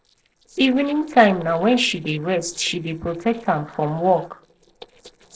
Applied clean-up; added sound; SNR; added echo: neural separator model SepFormer DNS4.